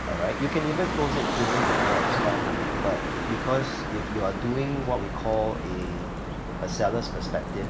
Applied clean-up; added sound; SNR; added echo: none; Traffic noise, roadway noise; 0 dB; none.